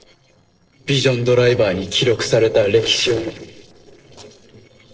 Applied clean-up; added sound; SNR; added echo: neural separator model SepFormer DNS4.